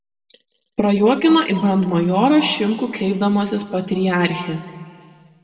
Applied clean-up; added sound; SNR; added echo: none; none; none; reverberation time 1.8 s.